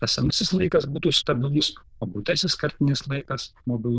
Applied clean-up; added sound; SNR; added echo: neural diffusion model UNIVERSE++.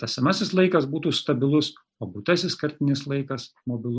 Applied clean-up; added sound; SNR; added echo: none; none; none; none.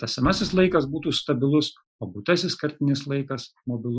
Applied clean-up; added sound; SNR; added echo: classical method Wiener filter.